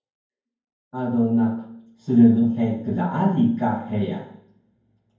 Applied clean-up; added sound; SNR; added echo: none; none; none; reverberation time 0.9 s.